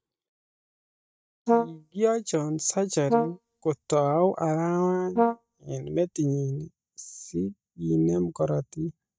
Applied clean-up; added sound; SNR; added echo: neural mask model DeepFilterNet 3.